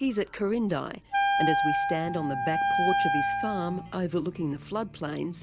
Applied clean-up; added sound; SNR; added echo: none; Wind instrument, woodwind instrument; -3 dB; none.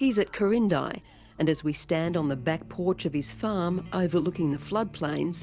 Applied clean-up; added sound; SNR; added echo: none; none; none; none.